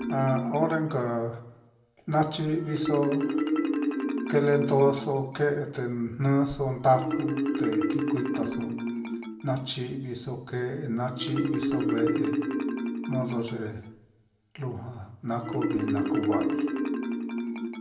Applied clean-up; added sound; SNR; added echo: none; Marimba, xylophone; 1 dB; reverberation time 0.5 s.